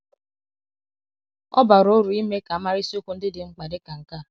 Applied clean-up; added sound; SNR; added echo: none; none; none; none.